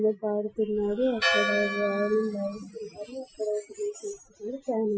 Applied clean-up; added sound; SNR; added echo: classical method Wiener filter.